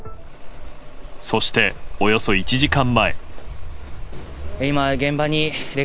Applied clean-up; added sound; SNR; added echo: none; Walk, footsteps; 3 dB; none.